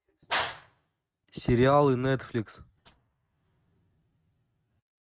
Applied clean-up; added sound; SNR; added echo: neural mask model RNNoise.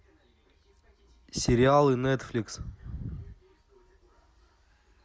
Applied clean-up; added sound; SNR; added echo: none; none; none; none.